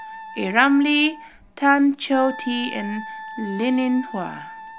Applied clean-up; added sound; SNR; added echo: none; Wind instrument, woodwind instrument; 15 dB; none.